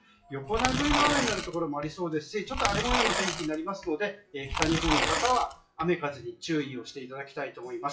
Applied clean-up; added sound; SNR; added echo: classical method WPE with log-MMSE.